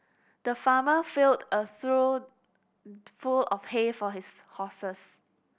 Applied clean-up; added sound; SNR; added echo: none; none; none; none.